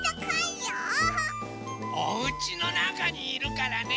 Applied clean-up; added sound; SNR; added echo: none; none; none; none.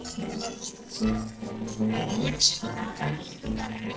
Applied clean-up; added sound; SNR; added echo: neural separator model SepFormer DNS4.